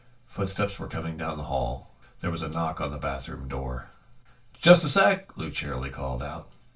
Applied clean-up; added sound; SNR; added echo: none; none; none; reverberation time 0.2 s.